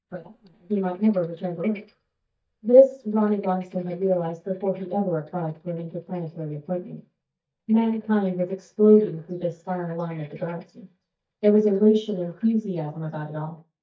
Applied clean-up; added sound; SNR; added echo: neural mask model DeepFilterNet 3.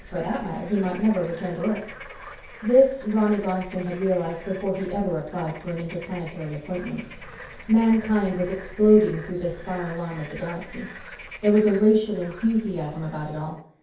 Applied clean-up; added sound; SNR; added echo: none; Bird / Frog; 17 dB; reverberation time 0.6 s.